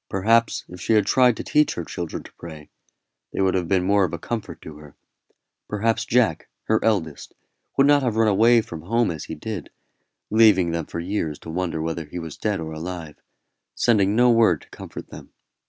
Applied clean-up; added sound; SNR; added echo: none; none; none; none.